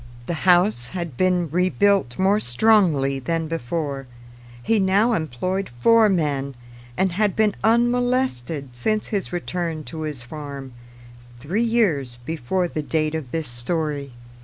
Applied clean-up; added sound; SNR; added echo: none; none; none; none.